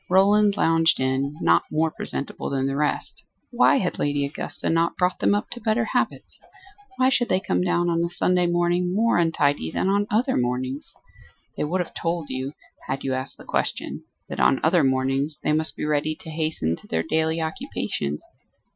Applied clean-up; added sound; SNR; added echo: classical method Wiener filter.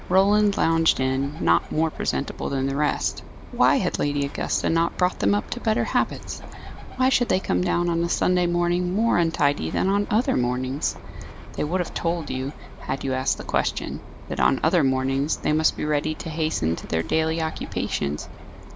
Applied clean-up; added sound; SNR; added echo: none; Bird; 13 dB; none.